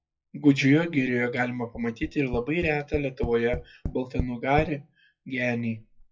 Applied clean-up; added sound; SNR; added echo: classical method WPE with log-MMSE.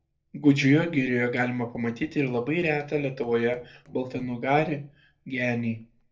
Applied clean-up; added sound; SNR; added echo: neural separator model SepFormer DNS4.